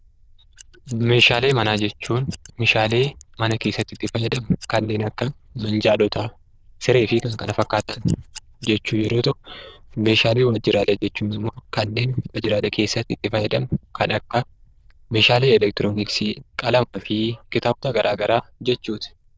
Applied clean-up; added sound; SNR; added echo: neural diffusion model UNIVERSE++.